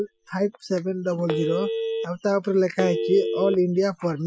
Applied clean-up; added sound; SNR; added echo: classical method Wiener filter.